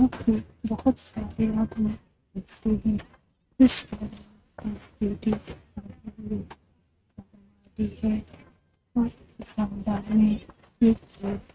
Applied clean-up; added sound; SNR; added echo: neural mask model RNNoise.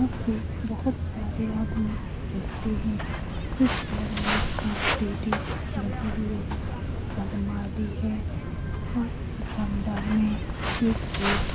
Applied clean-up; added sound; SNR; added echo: none; Walk, footsteps; -1 dB; none.